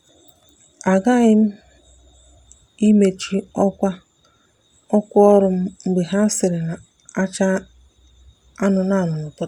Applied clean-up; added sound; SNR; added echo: none; none; none; none.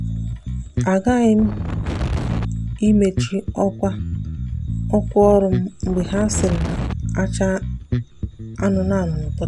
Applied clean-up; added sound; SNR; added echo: none; Bass guitar + Wind; 3 dB; none.